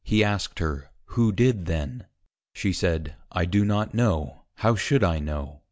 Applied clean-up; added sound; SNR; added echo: none; none; none; none.